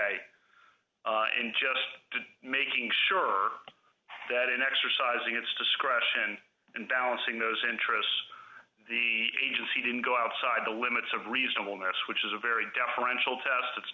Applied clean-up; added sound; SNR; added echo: none; none; none; none.